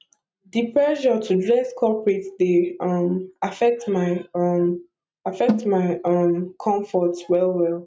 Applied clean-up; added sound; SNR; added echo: neural mask model RNNoise.